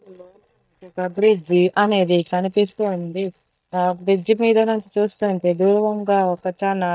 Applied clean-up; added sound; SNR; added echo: neural mask model DeepFilterNet 3.